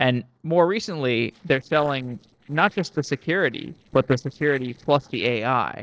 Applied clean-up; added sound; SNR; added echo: neural separator model SepFormer DNS4.